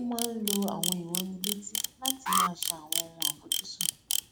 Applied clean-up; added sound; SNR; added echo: none; Camera + Alarm; -4 dB; none.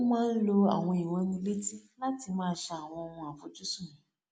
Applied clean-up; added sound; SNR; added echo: none; none; none; none.